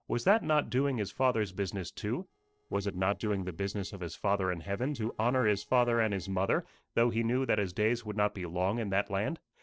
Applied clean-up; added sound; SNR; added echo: neural separator model SepFormer DNS4.